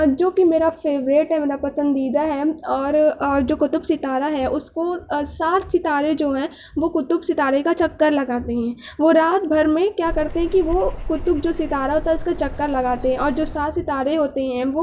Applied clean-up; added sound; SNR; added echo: none; Bird vocalization, bird call, bird song; 9 dB; none.